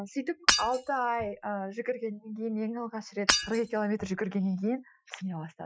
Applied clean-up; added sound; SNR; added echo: classical method Wiener filter.